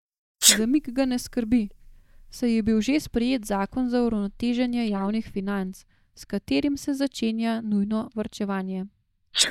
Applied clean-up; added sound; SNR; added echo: neural mask model DeepFilterNet 3.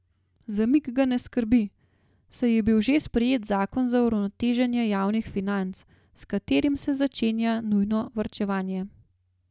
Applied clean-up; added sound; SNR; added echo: none; none; none; none.